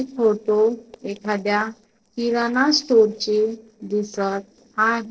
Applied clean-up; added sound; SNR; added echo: neural separator model SepFormer DNS4.